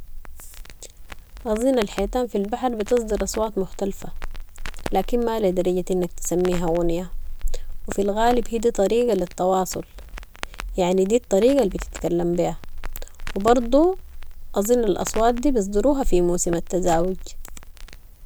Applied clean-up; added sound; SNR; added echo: none; Crackle; 6 dB; none.